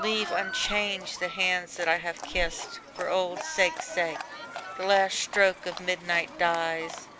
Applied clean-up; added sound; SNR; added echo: none; Livestock, farm animals, working animals; 11 dB; none.